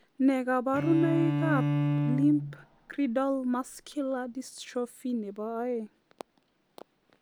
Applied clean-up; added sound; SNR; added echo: none; Bowed string instrument; 1 dB; none.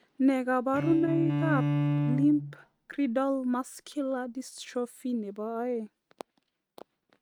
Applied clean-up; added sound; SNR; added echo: neural mask model RNNoise.